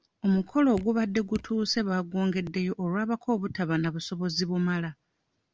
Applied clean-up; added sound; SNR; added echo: none; Drip; 17 dB; none.